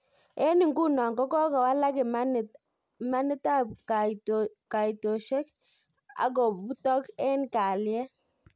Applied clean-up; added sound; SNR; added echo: none; none; none; none.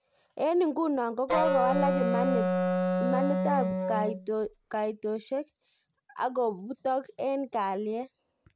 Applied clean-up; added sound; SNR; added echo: none; Wind instrument, woodwind instrument; -2 dB; none.